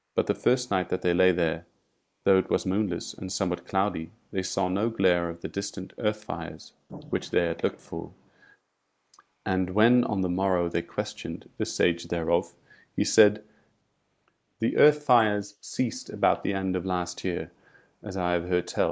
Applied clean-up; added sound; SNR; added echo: neural mask model Resemble Enhance denoiser.